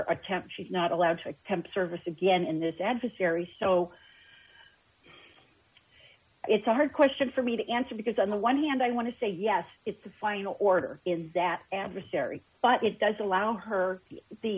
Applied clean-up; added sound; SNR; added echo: none; none; none; none.